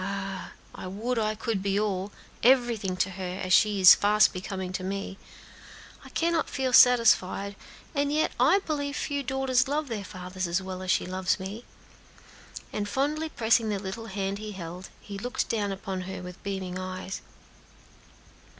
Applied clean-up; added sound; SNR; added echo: none; none; none; none.